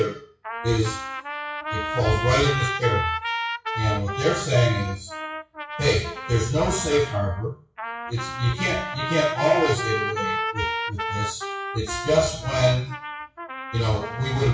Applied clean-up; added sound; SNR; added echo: classical method WPE with log-MMSE.